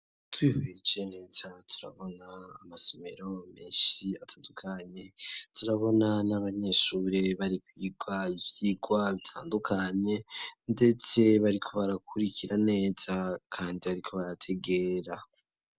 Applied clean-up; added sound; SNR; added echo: none; none; none; none.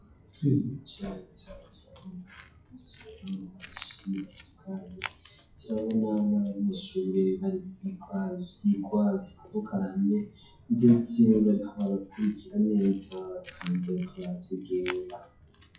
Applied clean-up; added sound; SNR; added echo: classical method WPE with log-MMSE.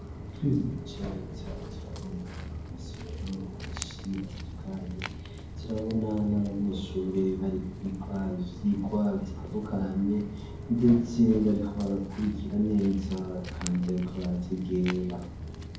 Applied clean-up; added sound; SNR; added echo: none; Walk, footsteps; 9 dB; reverberation time 0.9 s.